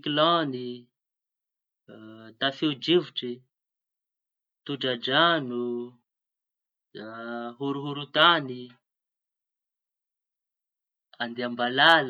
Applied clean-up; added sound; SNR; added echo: none; none; none; none.